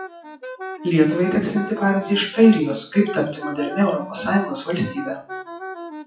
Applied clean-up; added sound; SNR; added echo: classical method WPE with log-MMSE.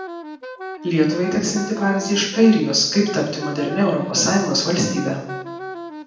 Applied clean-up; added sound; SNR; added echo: none; Wind instrument, woodwind instrument; 12 dB; reverberation time 0.9 s.